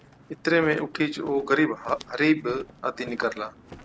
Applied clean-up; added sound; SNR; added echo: none; Walk, footsteps; 20 dB; none.